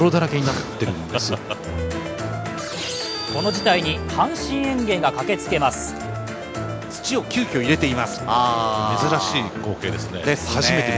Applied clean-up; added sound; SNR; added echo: none; none; none; none.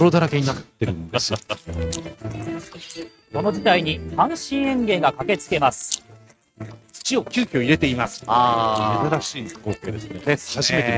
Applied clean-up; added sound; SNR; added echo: neural mask model RNNoise.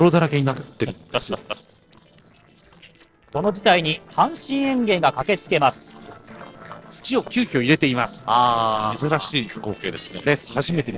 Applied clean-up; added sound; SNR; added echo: neural separator model SepFormer DNS4.